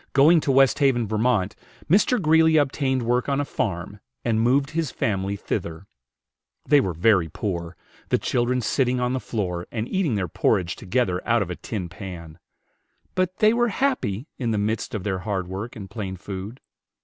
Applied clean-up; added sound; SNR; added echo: none; none; none; none.